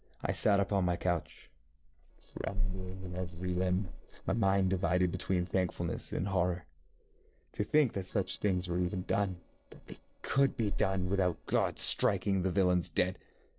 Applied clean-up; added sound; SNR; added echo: neural separator model SepFormer DNS4.